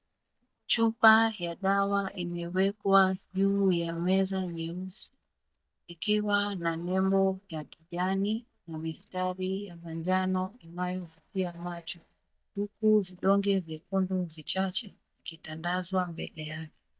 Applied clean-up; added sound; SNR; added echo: neural mask model DeepFilterNet 3.